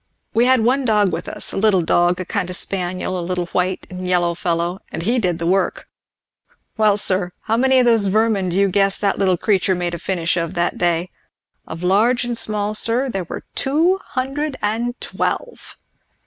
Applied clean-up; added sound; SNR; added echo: none; none; none; none.